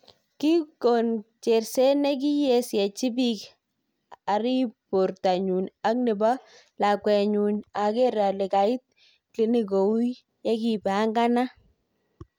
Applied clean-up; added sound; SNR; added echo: none; none; none; none.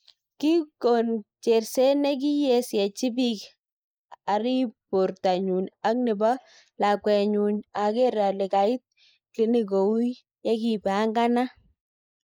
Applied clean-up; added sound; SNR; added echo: neural mask model Resemble Enhance denoiser.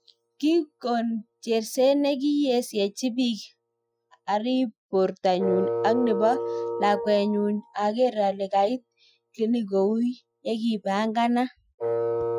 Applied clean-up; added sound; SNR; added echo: classical method Wiener filter.